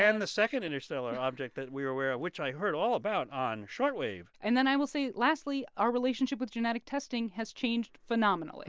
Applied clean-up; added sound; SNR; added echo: none; none; none; none.